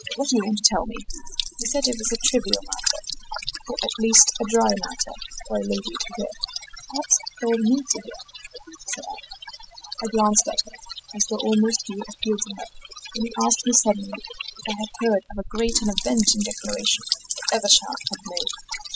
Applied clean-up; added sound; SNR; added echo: classical method spectral subtraction.